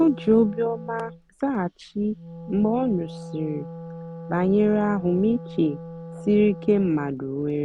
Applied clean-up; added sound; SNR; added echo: none; Wind instrument, woodwind instrument; 14 dB; none.